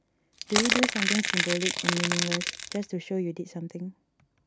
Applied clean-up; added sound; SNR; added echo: none; Crackle / Crushing; -3 dB; none.